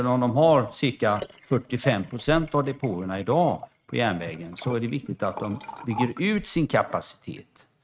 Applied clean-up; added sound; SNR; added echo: neural mask model RNNoise.